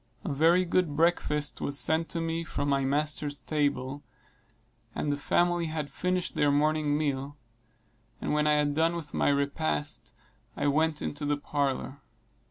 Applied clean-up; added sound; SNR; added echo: none; none; none; none.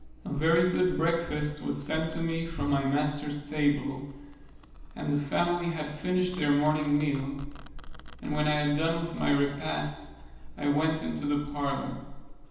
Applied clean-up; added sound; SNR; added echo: none; Domestic sounds, home sounds; 13 dB; reverberation time 0.9 s.